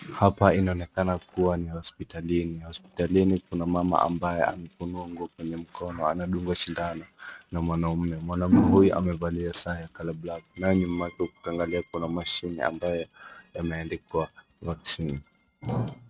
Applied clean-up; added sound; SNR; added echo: neural mask model RNNoise.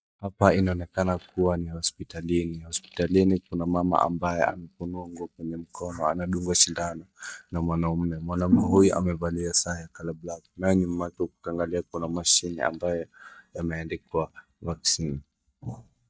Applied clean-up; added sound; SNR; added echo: neural mask model DeepFilterNet 3.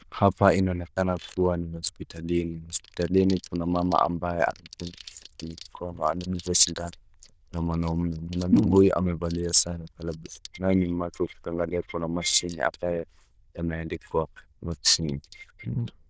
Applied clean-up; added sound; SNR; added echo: neural diffusion model UNIVERSE++.